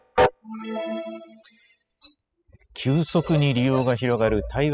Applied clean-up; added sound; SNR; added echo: classical method spectral subtraction.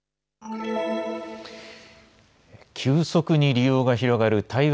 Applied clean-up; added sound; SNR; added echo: none; none; none; none.